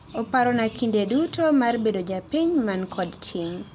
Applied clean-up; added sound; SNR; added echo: none; none; none; none.